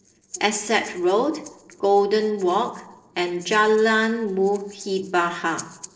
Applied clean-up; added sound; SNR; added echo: neural separator model SepFormer DNS4.